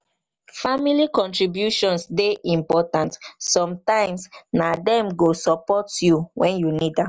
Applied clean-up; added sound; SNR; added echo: none; none; none; none.